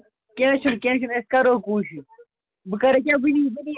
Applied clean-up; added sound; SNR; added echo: none; none; none; none.